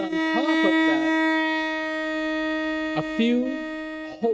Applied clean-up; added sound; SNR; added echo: neural mask model RNNoise.